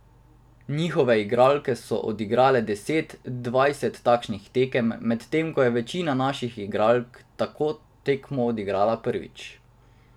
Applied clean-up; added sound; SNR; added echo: none; none; none; none.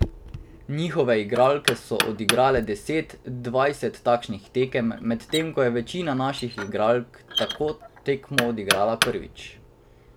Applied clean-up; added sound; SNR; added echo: none; Knock; 7 dB; none.